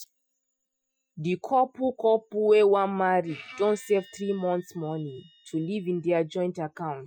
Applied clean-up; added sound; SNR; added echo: classical method Wiener filter.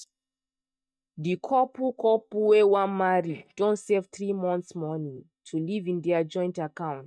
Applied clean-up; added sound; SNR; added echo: neural mask model DeepFilterNet 3.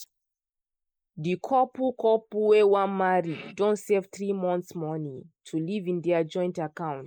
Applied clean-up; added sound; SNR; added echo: neural mask model Resemble Enhance denoiser.